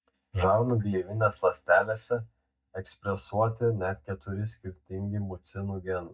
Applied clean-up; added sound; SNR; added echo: neural mask model DeepFilterNet 3.